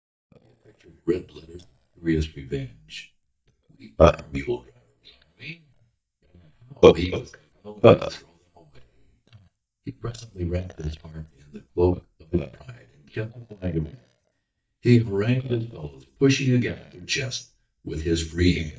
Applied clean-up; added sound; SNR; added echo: neural mask model DeepFilterNet 3.